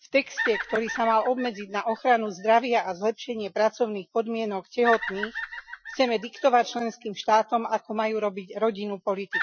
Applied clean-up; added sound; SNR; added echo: classical method Wiener filter.